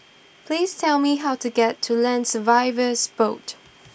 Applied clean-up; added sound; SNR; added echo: none; none; none; none.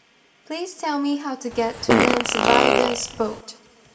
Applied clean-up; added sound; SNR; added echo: none; Fart; -5 dB; reverberation time 1.5 s.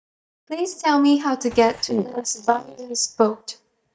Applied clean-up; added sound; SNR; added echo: neural mask model DeepFilterNet 3.